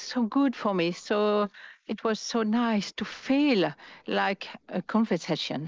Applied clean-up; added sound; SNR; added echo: neural mask model Resemble Enhance denoiser.